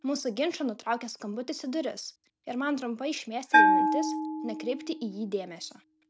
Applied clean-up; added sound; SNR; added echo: none; Bell; -3 dB; none.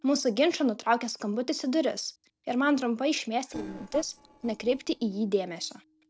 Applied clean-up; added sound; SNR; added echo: neural separator model SepFormer DNS4.